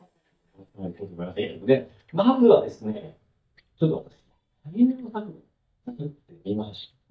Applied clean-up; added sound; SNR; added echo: neural mask model DeepFilterNet 3.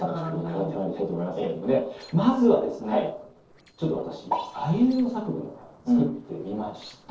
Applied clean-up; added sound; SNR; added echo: neural separator model SepFormer DNS4.